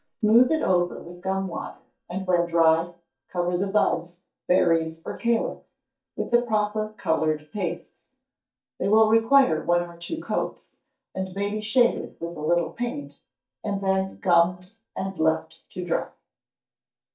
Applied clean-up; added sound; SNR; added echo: neural mask model DeepFilterNet 3.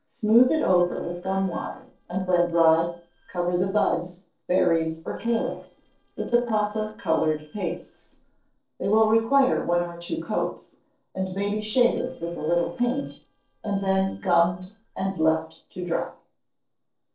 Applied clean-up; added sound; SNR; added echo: neural separator model SepFormer DNS4.